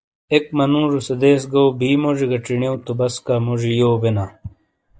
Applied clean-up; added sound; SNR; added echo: neural mask model DeepFilterNet 3.